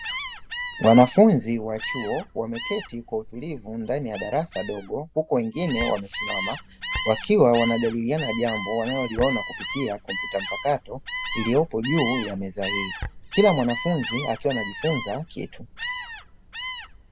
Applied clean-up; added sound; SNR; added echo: none; Gull, seagull; 8 dB; none.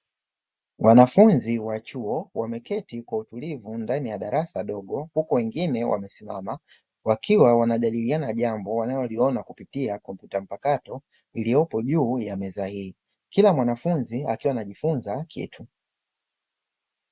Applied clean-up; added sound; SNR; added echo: none; none; none; none.